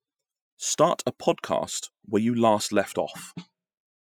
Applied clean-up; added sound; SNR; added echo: classical method spectral subtraction.